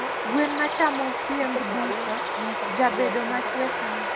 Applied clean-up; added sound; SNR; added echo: none; Bird vocalization, bird call, bird song; 0 dB; none.